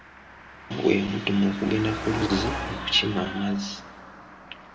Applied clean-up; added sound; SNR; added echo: none; Car passing by; 10 dB; reverberation time 0.7 s.